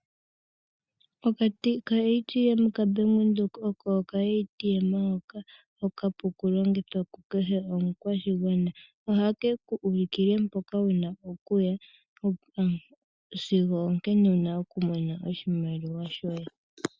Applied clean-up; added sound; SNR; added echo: none; none; none; none.